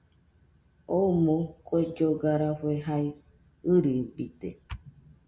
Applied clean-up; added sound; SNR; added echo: none; none; none; none.